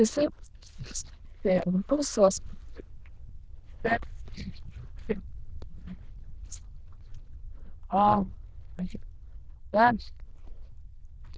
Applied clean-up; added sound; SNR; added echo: neural diffusion model UNIVERSE++.